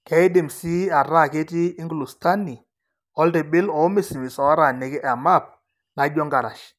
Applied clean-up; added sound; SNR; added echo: none; none; none; none.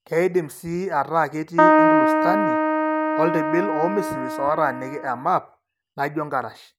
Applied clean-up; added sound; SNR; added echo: none; Keyboard (musical); -5 dB; none.